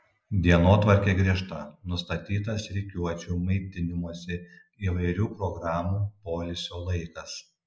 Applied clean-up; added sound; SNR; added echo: none; none; none; none.